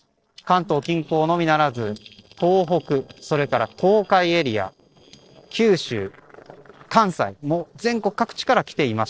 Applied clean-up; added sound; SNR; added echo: neural separator model SepFormer DNS4.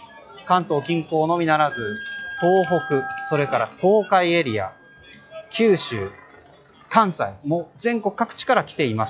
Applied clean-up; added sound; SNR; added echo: classical method log-MMSE.